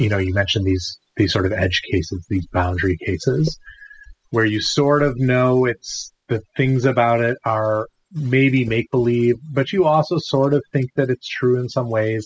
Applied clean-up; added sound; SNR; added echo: classical method spectral subtraction.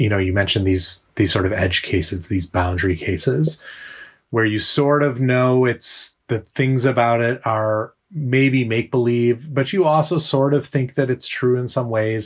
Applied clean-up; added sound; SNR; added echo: none; none; none; none.